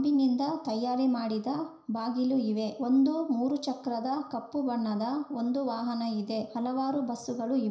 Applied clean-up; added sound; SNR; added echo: none; none; none; reverberation time 0.5 s.